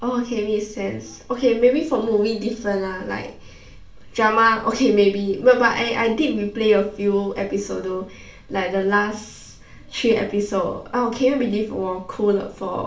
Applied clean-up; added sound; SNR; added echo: none; none; none; reverberation time 0.4 s.